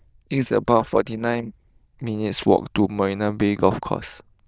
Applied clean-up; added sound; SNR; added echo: neural diffusion model UNIVERSE++.